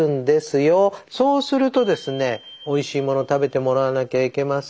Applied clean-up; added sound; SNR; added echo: none; none; none; none.